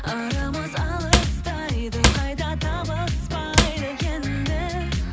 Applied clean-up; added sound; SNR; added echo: none; Cupboard open or close / Drawer open or close; -1 dB; none.